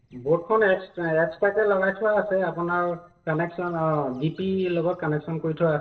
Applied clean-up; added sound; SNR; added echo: neural separator model SepFormer DNS4.